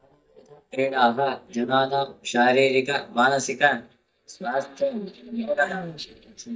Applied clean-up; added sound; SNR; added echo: neural mask model DeepFilterNet 3.